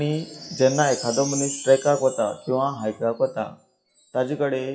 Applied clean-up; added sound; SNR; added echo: classical method WPE with log-MMSE.